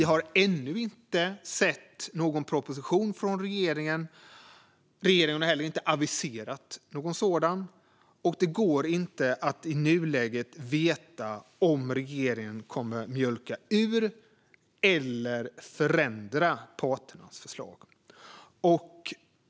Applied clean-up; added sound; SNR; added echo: none; none; none; none.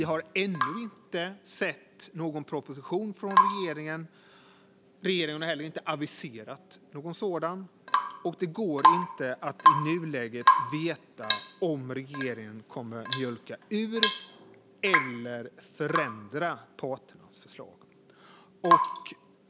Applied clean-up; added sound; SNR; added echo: none; Drip / Water tap, faucet / Rain; -4 dB; none.